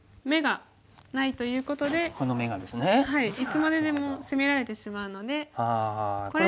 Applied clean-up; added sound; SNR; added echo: none; Zipper (clothing); 19 dB; none.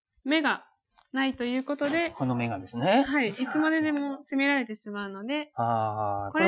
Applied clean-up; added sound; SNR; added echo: classical method Wiener filter.